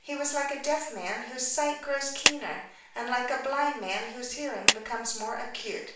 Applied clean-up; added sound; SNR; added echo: none; Clapping; -1 dB; reverberation time 0.5 s.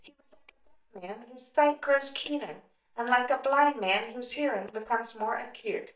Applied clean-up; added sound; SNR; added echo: neural mask model DeepFilterNet 3.